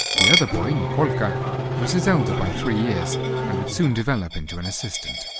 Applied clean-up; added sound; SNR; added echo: none; Race car, auto racing / Engine starting + Coin (dropping); 0 dB; none.